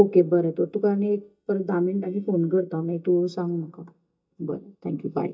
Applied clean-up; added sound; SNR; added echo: neural mask model DeepFilterNet 3.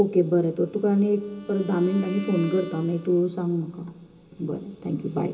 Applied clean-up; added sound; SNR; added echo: none; Bowed string instrument; 19 dB; reverberation time 0.2 s.